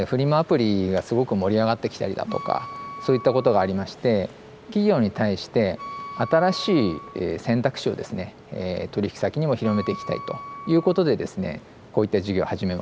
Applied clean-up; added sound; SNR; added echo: none; Wind instrument, woodwind instrument; 16 dB; none.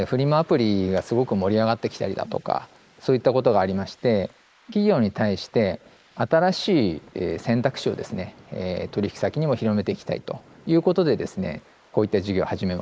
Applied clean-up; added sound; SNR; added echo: neural mask model Resemble Enhance denoiser.